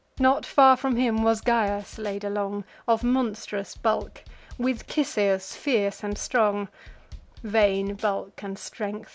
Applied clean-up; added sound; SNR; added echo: none; Bass drum / Snare drum / Drum kit; 18 dB; none.